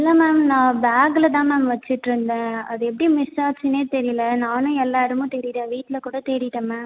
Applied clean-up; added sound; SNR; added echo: none; none; none; none.